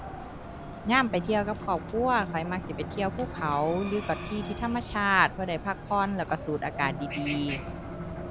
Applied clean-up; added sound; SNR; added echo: none; Chicken, rooster + Bowed string instrument; 8 dB; none.